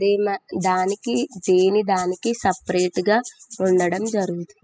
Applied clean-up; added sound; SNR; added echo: classical method spectral subtraction.